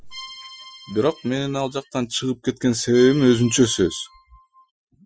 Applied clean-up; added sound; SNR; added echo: classical method Wiener filter.